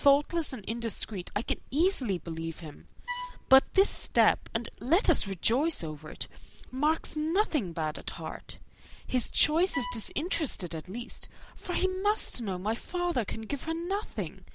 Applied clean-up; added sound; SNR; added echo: none; Bowed string instrument; 11 dB; none.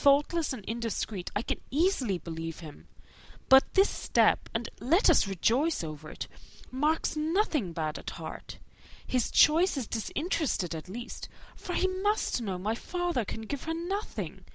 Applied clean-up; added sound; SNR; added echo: none; none; none; none.